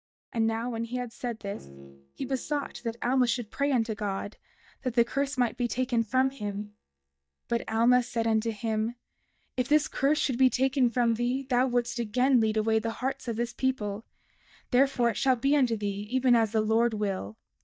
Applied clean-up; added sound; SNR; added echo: neural mask model DeepFilterNet 3.